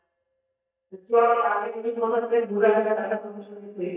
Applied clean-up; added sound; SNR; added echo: neural mask model DeepFilterNet 3.